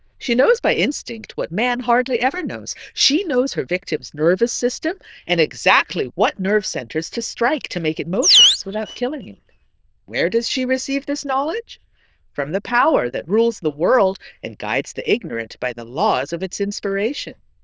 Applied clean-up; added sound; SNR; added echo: neural diffusion model UNIVERSE++.